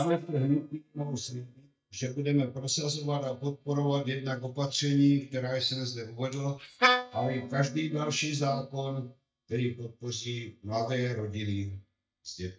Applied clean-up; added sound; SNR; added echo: neural mask model DeepFilterNet 3.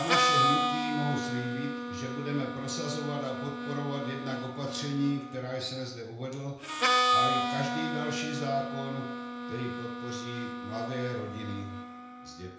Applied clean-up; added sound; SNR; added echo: none; Harmonica; -3 dB; reverberation time 0.5 s.